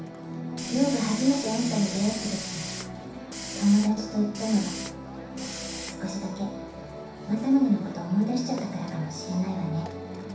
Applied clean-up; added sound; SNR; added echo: none; Hiss; 13 dB; reverberation time 0.7 s.